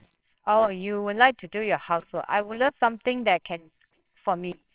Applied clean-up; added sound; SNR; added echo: neural separator model SepFormer WHAMR!.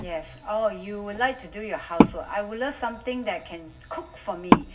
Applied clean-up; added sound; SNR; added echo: none; Wood; -3 dB; reverberation time 0.4 s.